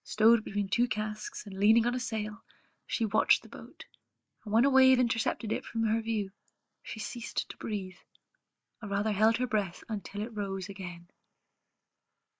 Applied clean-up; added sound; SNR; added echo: neural mask model Resemble Enhance denoiser.